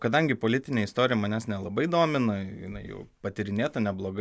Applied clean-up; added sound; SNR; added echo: none; none; none; none.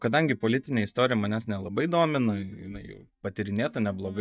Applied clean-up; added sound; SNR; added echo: neural mask model DeepFilterNet 3.